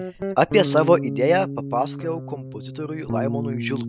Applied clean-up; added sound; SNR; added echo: none; Guitar; 6 dB; none.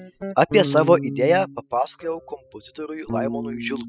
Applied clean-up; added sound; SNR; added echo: classical method spectral subtraction.